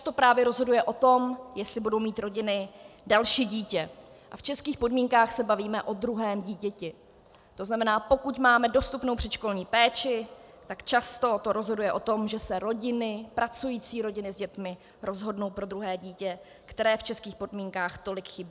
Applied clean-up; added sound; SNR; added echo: none; none; none; none.